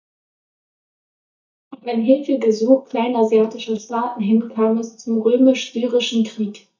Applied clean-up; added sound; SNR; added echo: neural mask model DeepFilterNet 3.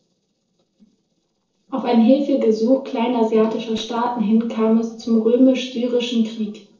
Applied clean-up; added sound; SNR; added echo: neural separator model SepFormer DNS4.